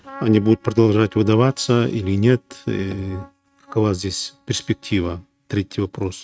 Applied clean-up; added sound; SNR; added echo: neural mask model RNNoise.